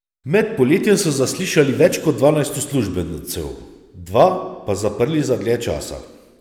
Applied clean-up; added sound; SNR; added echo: none; none; none; none.